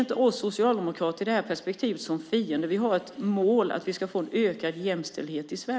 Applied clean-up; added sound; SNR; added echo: none; none; none; none.